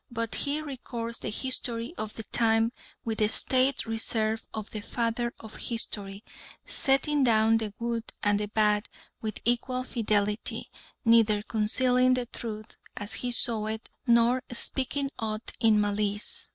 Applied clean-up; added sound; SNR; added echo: none; none; none; none.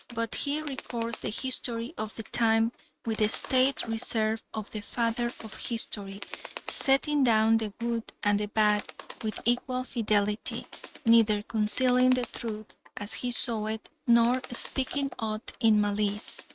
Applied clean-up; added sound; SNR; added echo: neural mask model RNNoise.